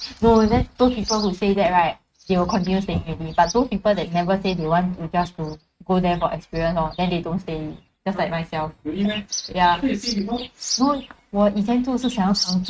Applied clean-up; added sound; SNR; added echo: neural mask model RNNoise.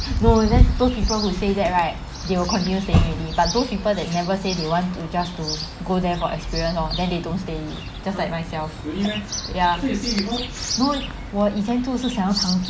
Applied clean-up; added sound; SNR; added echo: none; Chirp, tweet; 8 dB; none.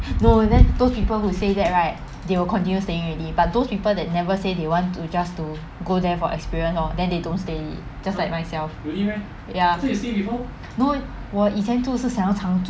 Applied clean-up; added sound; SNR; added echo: none; none; none; none.